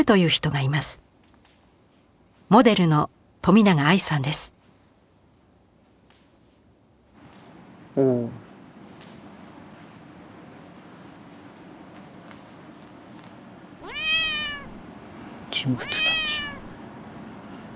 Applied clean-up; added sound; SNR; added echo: none; Cat; 1 dB; none.